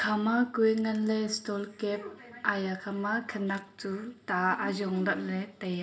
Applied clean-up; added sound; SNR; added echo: none; none; none; reverberation time 0.5 s.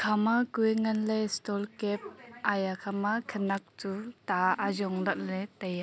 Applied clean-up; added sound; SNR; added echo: none; none; none; none.